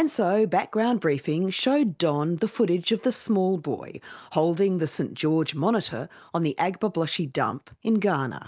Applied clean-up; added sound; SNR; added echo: none; none; none; none.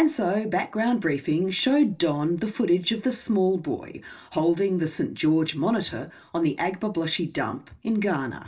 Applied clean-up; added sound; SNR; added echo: none; none; none; reverberation time 0.2 s.